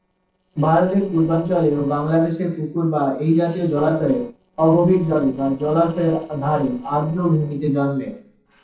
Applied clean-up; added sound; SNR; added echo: neural separator model SepFormer DNS4.